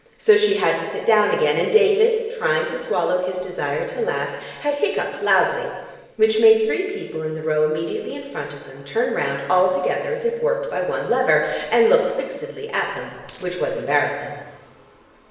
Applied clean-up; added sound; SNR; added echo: none; Coin (dropping); 18 dB; reverberation time 1.2 s.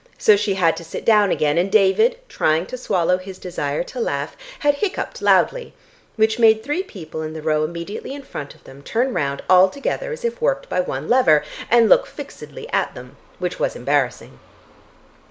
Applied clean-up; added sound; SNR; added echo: none; none; none; none.